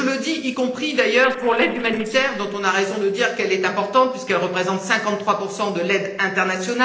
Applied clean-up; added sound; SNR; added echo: neural separator model SepFormer DNS4.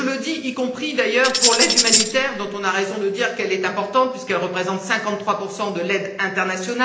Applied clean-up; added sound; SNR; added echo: none; Tambourine; -2 dB; reverberation time 0.9 s.